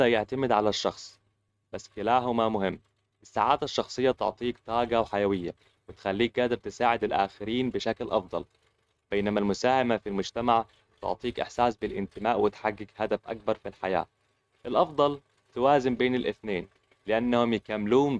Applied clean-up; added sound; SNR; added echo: neural mask model RNNoise.